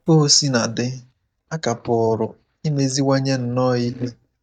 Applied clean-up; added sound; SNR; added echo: neural mask model DeepFilterNet 3.